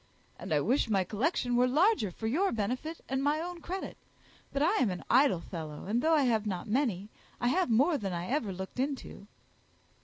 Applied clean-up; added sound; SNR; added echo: none; none; none; none.